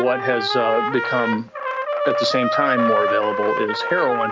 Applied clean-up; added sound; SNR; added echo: none; Trumpet; 0 dB; none.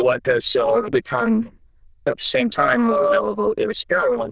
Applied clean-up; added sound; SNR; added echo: neural diffusion model UNIVERSE++.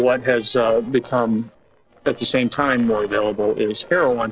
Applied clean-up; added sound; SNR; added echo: neural separator model SepFormer DNS4.